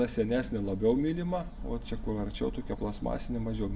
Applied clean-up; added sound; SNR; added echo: none; none; none; reverberation time 0.4 s.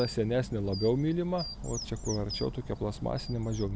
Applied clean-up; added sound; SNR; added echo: none; none; none; none.